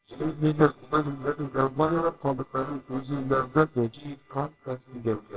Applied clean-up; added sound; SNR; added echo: neural separator model SepFormer WHAMR!.